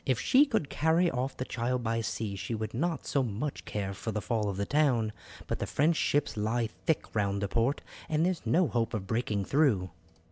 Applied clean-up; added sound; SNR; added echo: none; none; none; none.